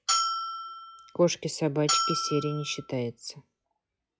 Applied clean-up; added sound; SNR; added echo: classical method log-MMSE.